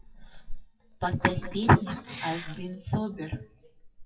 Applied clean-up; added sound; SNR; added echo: classical method WPE with log-MMSE.